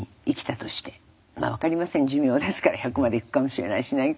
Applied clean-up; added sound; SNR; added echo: none; none; none; none.